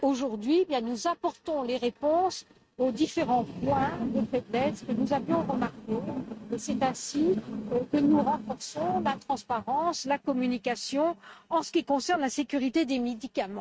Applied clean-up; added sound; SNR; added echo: neural mask model RNNoise.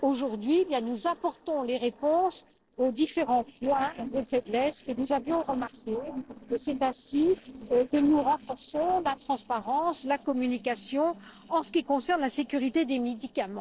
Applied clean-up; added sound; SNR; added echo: neural separator model SepFormer DNS4.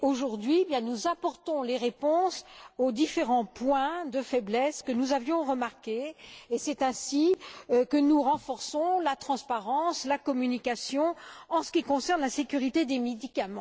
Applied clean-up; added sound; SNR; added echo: none; none; none; none.